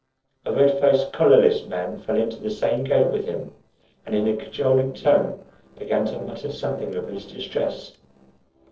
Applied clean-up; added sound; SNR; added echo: neural separator model SepFormer DNS4.